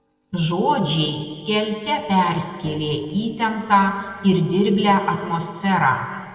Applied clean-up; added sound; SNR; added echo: neural separator model SepFormer DNS4.